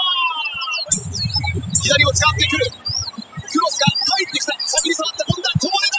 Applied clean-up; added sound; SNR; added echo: classical method spectral subtraction.